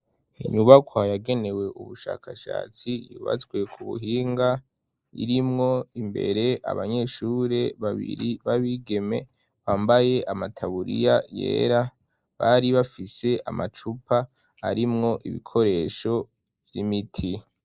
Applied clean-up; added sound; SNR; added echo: neural mask model Resemble Enhance denoiser.